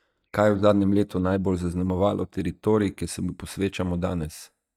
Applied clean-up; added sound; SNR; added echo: neural mask model DeepFilterNet 3.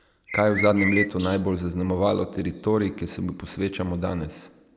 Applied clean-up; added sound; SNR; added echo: none; Bird; 7 dB; none.